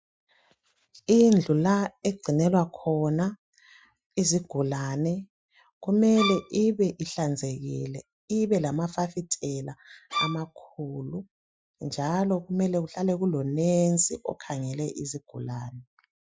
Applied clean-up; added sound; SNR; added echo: classical method Wiener filter.